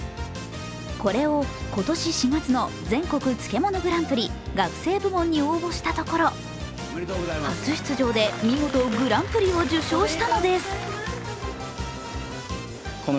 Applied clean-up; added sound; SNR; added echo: none; none; none; none.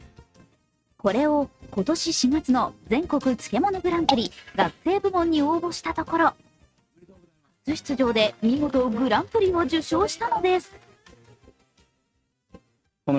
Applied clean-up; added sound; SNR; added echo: neural mask model RNNoise.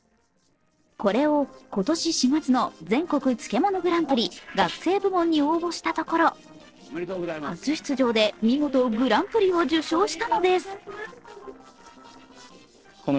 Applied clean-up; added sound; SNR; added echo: neural separator model SepFormer DNS4.